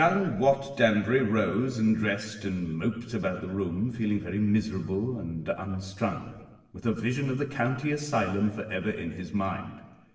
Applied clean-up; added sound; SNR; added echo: none; none; none; reverberation time 1.1 s.